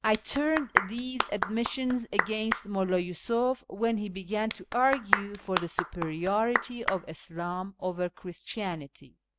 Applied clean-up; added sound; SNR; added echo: none; Clapping; 3 dB; none.